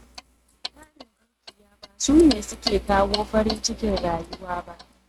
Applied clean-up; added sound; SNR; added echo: neural mask model RNNoise.